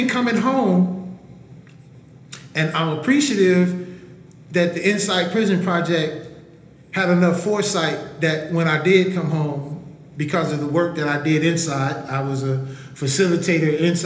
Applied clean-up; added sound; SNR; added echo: none; none; none; reverberation time 1.0 s.